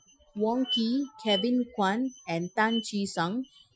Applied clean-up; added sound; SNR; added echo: classical method Wiener filter.